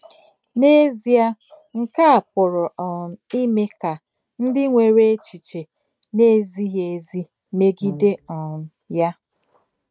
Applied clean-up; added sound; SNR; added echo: neural mask model RNNoise.